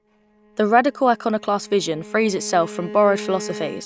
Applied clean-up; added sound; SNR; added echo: none; Bowed string instrument; 15 dB; none.